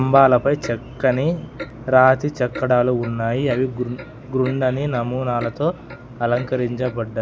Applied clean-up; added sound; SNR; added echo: none; Clock; 19 dB; none.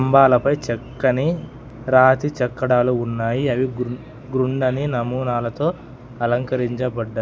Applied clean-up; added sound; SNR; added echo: none; none; none; none.